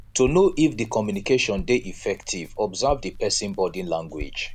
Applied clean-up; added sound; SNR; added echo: none; Crackle; 14 dB; none.